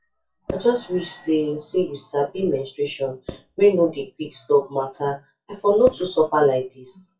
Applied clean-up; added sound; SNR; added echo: classical method WPE with log-MMSE.